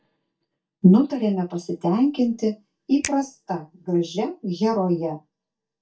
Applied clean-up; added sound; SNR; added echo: neural mask model DeepFilterNet 3.